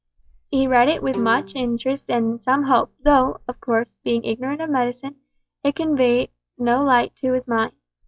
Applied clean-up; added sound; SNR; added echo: classical method log-MMSE.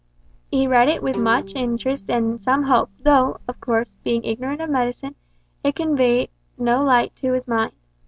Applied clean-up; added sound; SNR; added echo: none; Bowed string instrument; 18 dB; none.